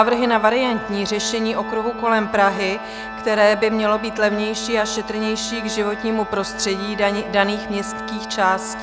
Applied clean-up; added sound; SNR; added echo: none; Organ; 10 dB; none.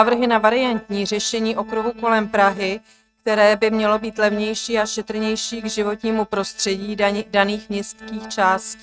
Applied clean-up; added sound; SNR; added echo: neural mask model RNNoise.